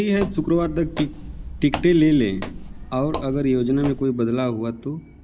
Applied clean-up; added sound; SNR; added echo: none; Walk, footsteps; 11 dB; none.